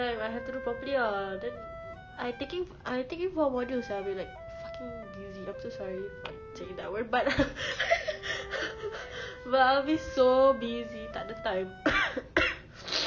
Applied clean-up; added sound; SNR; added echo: none; Wind instrument, woodwind instrument; 14 dB; reverberation time 0.3 s.